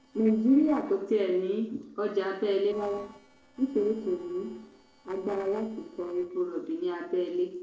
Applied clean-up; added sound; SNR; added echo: neural separator model SepFormer DNS4.